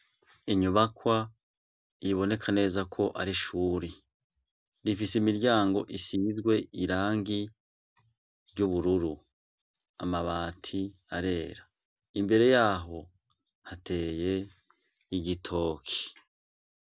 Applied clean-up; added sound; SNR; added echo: none; none; none; none.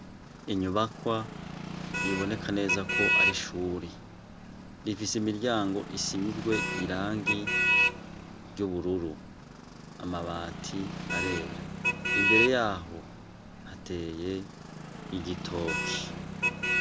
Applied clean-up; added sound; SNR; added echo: none; Motor vehicle (road); -1 dB; none.